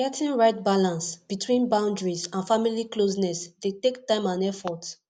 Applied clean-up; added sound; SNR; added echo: none; none; none; none.